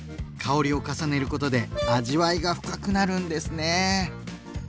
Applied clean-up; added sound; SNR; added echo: none; Brass instrument; 8 dB; none.